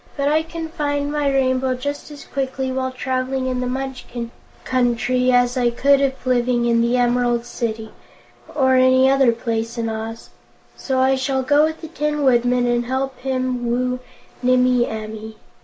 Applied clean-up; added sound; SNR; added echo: none; Meow / Purr; 20 dB; none.